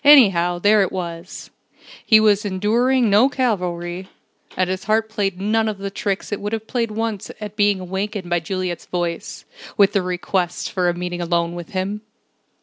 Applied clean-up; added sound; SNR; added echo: none; none; none; none.